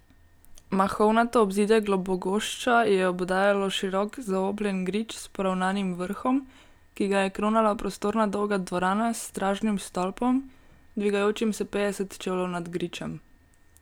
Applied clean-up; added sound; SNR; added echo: none; none; none; none.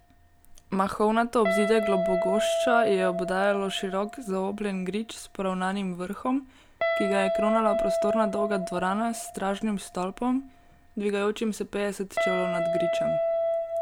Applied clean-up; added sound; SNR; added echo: none; Guitar; 2 dB; none.